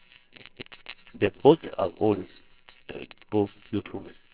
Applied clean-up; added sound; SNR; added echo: neural separator model SepFormer WHAMR!.